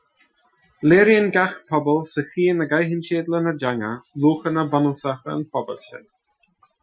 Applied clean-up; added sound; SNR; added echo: classical method Wiener filter.